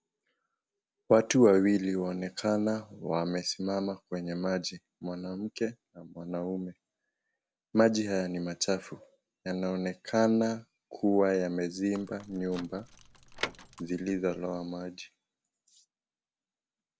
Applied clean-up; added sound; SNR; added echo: none; Door / Car; 14 dB; none.